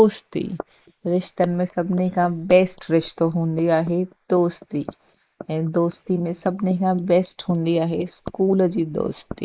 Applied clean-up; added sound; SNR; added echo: neural mask model Resemble Enhance denoiser.